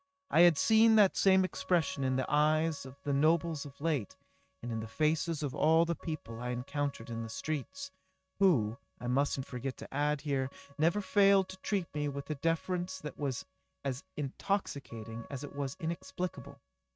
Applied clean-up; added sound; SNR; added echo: neural mask model RNNoise.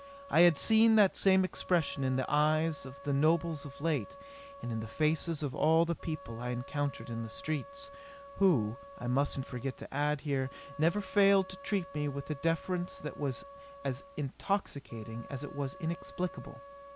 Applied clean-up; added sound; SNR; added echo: none; Wind instrument, woodwind instrument; 18 dB; none.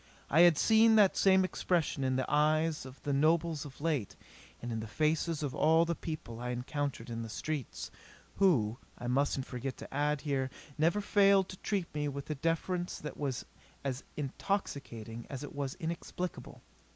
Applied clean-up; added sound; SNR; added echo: none; none; none; none.